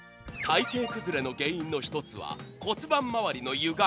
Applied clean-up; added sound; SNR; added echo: none; none; none; none.